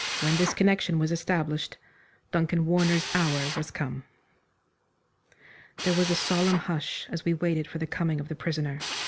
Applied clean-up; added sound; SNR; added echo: none; Drill; 10 dB; none.